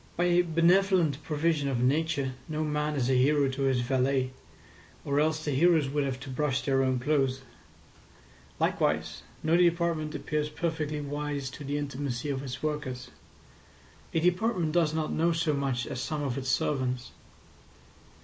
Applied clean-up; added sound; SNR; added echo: none; none; none; none.